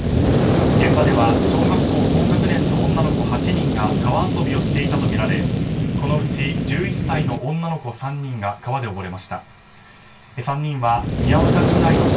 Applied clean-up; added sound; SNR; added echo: none; Fire; -5 dB; reverberation time 0.2 s.